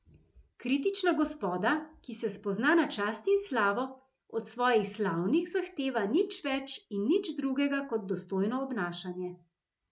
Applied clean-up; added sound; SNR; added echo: none; none; none; none.